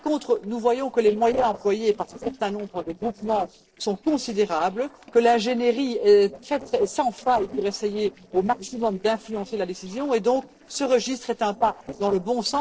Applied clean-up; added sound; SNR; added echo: neural separator model SepFormer DNS4.